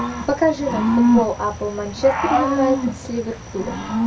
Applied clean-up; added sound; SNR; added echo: none; Cricket / Growling; -1 dB; reverberation time 0.2 s.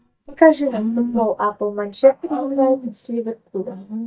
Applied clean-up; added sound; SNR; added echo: neural mask model DeepFilterNet 3.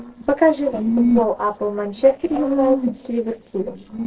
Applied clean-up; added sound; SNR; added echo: neural separator model SepFormer DNS4.